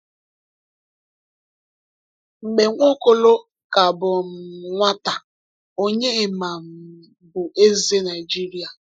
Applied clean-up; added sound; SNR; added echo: neural mask model Resemble Enhance denoiser.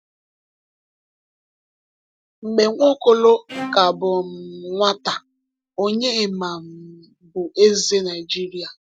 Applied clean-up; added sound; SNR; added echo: none; Bowed string instrument; 16 dB; none.